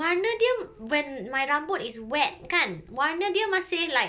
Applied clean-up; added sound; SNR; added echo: none; none; none; none.